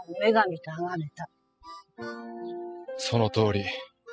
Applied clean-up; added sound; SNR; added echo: classical method spectral subtraction.